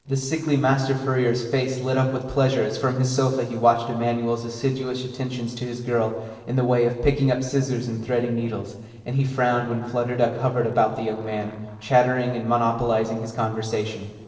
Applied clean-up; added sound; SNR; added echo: neural separator model SepFormer DNS4.